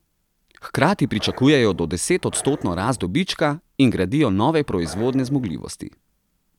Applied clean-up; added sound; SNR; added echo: none; Growling; 19 dB; none.